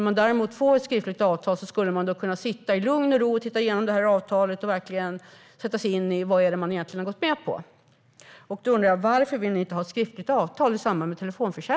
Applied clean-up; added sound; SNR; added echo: none; none; none; none.